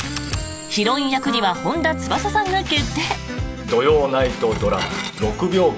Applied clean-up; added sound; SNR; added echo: none; Dishes, pots, and pans / Glass + Wind instrument, woodwind instrument; 11 dB; none.